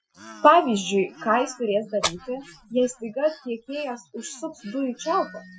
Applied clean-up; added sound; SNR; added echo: classical method Wiener filter.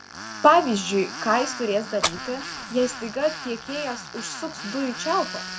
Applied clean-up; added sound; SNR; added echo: none; Tools + Fire; 9 dB; none.